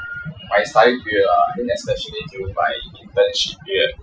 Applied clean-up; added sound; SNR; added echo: classical method Wiener filter.